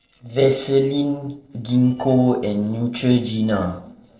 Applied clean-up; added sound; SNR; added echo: neural separator model SepFormer DNS4.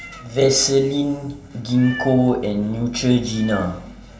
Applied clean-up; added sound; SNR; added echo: none; Meow; 20 dB; reverberation time 0.7 s.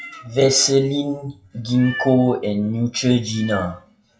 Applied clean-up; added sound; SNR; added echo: classical method WPE with log-MMSE.